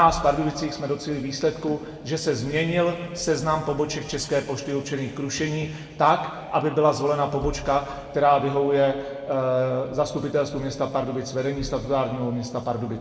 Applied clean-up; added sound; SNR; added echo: none; none; none; reverberation time 1.7 s.